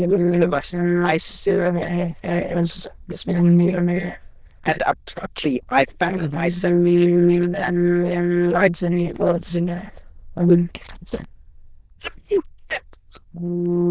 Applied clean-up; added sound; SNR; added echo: neural diffusion model UNIVERSE++.